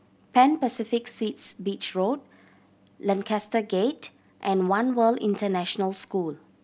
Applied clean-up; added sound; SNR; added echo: none; none; none; none.